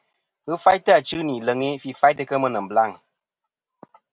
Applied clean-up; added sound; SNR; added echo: none; none; none; none.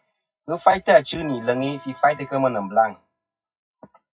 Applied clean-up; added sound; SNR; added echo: classical method WPE with log-MMSE.